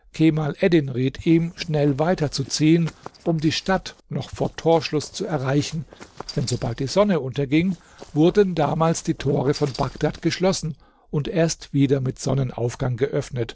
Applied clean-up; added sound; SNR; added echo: neural separator model SepFormer DNS4.